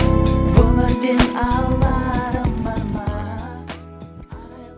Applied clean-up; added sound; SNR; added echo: none; none; none; none.